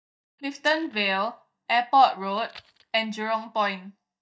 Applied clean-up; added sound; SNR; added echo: neural mask model DeepFilterNet 3.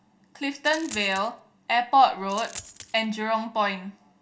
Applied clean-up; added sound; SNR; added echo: none; Coin (dropping); 16 dB; reverberation time 0.2 s.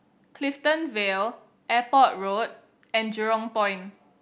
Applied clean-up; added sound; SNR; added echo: none; none; none; none.